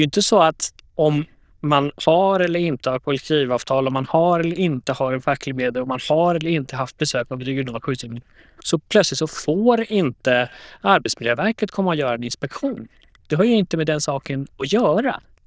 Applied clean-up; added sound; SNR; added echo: neural diffusion model UNIVERSE++.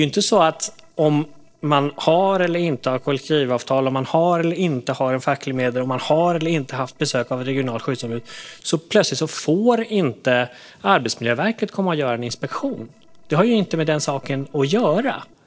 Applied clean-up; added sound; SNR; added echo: neural separator model SepFormer DNS4.